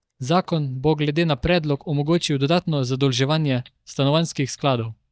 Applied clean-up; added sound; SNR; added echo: neural mask model DeepFilterNet 3.